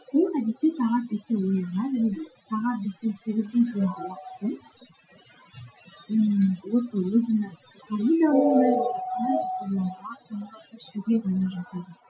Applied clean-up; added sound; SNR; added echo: classical method Wiener filter.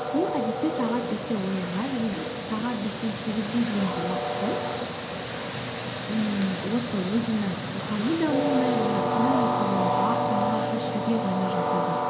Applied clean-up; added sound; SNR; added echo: none; Train; -1 dB; none.